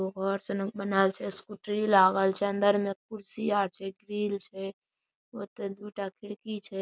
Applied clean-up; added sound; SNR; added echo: none; none; none; none.